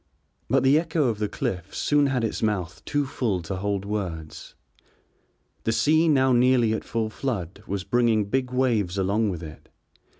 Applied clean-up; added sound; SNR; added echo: none; none; none; none.